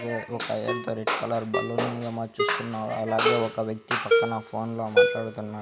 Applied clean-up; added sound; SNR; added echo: none; Ringtone; 0 dB; none.